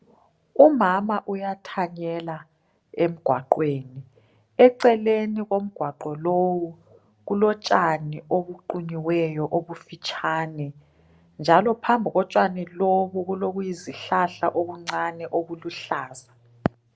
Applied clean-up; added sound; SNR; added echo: none; none; none; none.